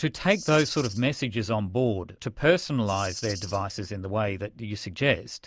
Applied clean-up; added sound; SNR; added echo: none; Rattle (instrument); 14 dB; none.